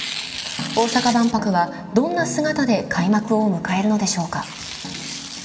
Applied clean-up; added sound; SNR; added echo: none; Tearing; 13 dB; reverberation time 1.0 s.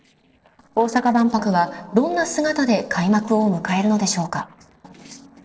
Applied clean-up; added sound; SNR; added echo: neural separator model SepFormer DNS4.